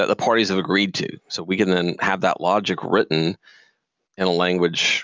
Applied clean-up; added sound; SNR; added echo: none; none; none; none.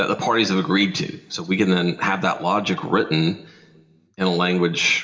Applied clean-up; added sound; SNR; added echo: none; none; none; reverberation time 0.9 s.